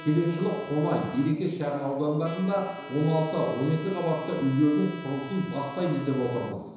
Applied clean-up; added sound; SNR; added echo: none; Trumpet; 17 dB; reverberation time 1.0 s.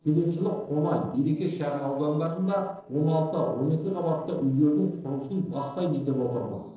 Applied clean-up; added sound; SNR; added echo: neural separator model SepFormer DNS4.